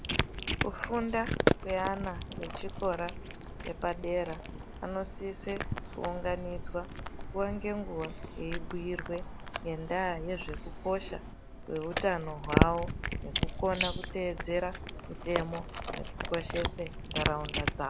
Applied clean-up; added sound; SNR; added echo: none; Cat + Rattle (instrument); -1 dB; none.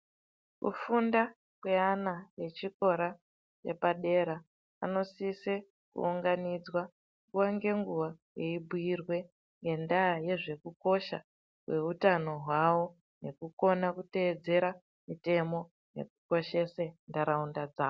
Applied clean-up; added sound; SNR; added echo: none; none; none; none.